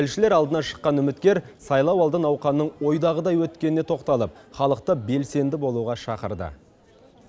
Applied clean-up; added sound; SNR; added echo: none; none; none; none.